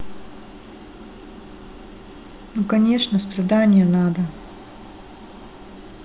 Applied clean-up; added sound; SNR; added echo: none; none; none; none.